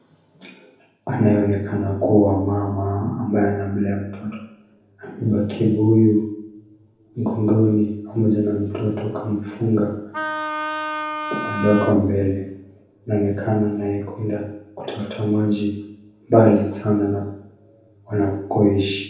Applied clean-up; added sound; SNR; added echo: none; Wind instrument, woodwind instrument; 6 dB; reverberation time 0.9 s.